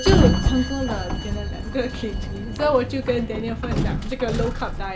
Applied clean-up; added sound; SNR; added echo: none; Sliding door; -2 dB; none.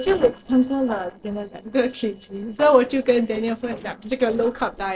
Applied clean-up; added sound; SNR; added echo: neural separator model SepFormer DNS4.